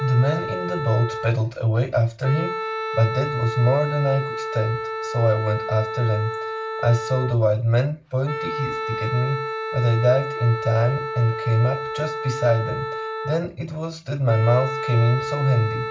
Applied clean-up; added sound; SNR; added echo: none; Wind instrument, woodwind instrument; 7 dB; reverberation time 0.2 s.